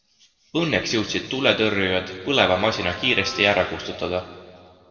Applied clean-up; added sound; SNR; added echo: none; Wind instrument, woodwind instrument; 17 dB; reverberation time 1.5 s.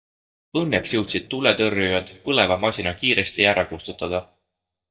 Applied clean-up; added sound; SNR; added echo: neural mask model DeepFilterNet 3.